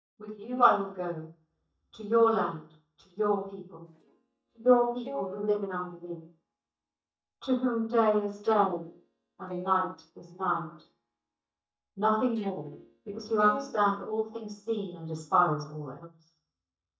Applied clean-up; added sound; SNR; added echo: neural mask model DeepFilterNet 3.